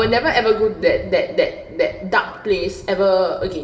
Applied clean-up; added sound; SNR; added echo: none; none; none; reverberation time 1.6 s.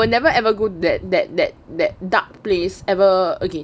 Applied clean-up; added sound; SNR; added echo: none; none; none; none.